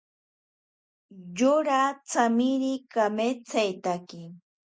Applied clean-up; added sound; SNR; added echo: none; none; none; none.